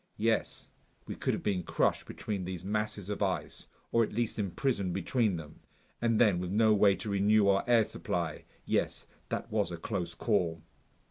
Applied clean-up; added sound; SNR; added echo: none; none; none; none.